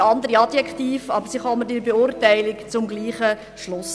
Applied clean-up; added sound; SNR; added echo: none; Organ; 19 dB; none.